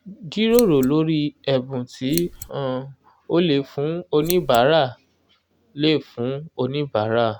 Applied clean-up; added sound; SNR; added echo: none; Scissors; 11 dB; none.